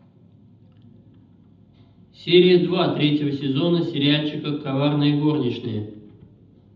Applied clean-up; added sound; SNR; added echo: none; none; none; reverberation time 0.8 s.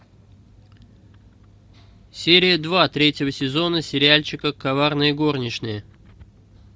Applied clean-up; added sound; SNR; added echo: none; none; none; none.